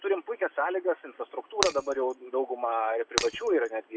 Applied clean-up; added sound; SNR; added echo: none; Shatter; 4 dB; none.